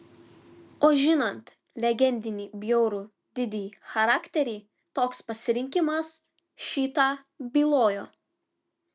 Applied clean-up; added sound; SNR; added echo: none; none; none; none.